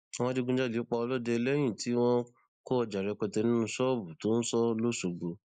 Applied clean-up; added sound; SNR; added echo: neural mask model Resemble Enhance denoiser.